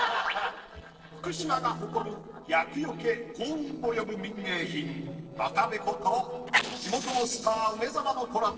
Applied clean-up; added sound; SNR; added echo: neural separator model SepFormer DNS4.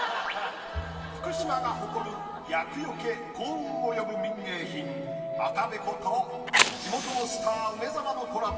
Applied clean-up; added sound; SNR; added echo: none; Fire; -3 dB; reverberation time 2.6 s.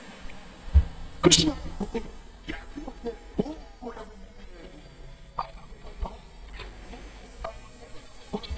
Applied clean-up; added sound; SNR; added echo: neural mask model DeepFilterNet 3.